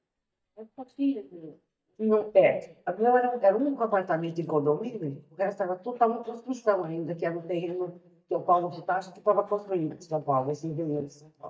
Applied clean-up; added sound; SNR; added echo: neural mask model DeepFilterNet 3.